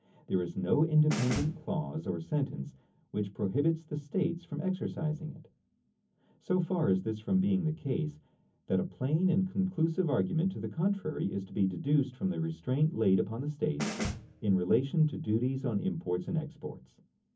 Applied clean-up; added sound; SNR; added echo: none; Snare drum; 7 dB; reverberation time 0.3 s.